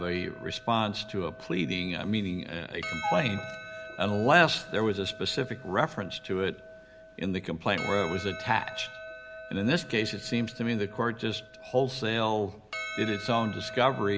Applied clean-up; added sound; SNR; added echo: none; Percussion; 13 dB; none.